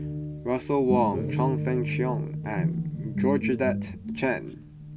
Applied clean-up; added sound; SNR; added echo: none; Guitar; 1 dB; none.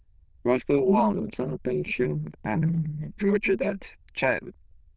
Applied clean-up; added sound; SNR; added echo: neural diffusion model UNIVERSE++.